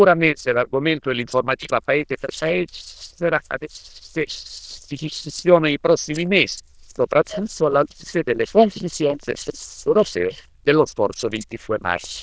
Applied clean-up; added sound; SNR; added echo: neural diffusion model UNIVERSE++.